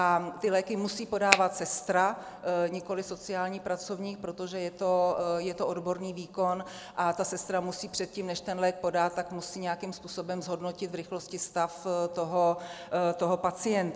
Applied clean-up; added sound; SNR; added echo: none; Finger snapping; -3 dB; none.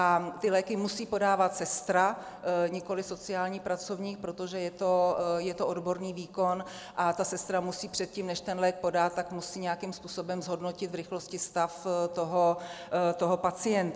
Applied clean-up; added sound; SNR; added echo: none; none; none; none.